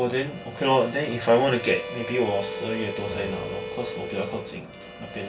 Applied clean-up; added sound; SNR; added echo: none; Harmonica; 9 dB; reverberation time 0.2 s.